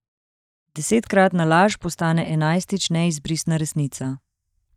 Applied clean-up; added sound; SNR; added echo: neural mask model DeepFilterNet 3.